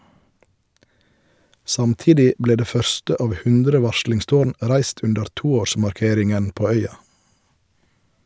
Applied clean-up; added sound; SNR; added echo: none; none; none; none.